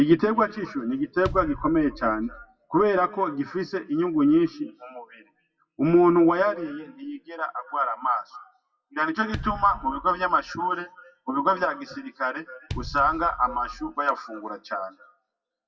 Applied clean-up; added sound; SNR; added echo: classical method WPE with log-MMSE.